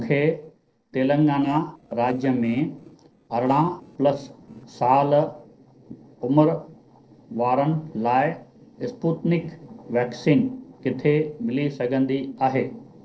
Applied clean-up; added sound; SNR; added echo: neural separator model SepFormer DNS4.